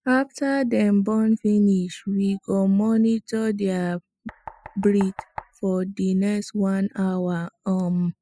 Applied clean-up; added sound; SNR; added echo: classical method spectral subtraction.